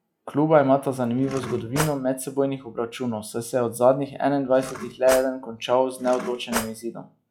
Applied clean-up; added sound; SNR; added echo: classical method log-MMSE.